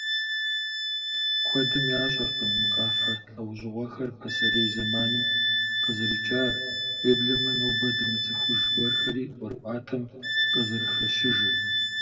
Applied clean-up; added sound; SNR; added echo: none; Wind instrument, woodwind instrument; -5 dB; reverberation time 1.8 s.